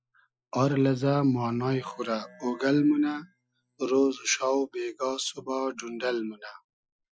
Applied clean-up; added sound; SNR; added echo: classical method Wiener filter.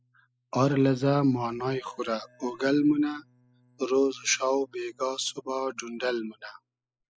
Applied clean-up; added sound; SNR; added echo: classical method spectral subtraction.